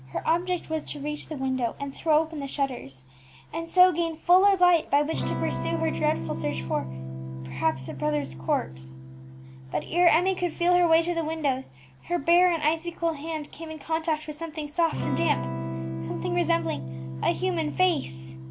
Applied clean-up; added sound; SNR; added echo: none; Electric guitar / Strum; 9 dB; none.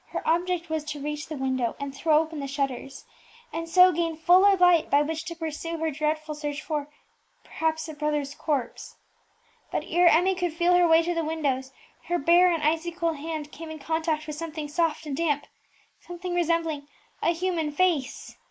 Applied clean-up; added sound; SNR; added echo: neural mask model Resemble Enhance denoiser.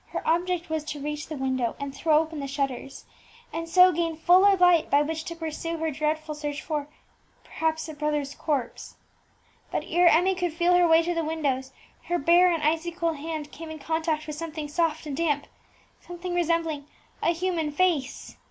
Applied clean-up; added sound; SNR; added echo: none; none; none; none.